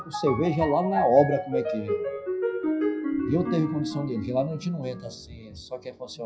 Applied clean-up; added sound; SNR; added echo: classical method WPE with log-MMSE.